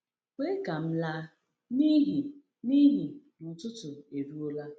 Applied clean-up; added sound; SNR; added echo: none; none; none; none.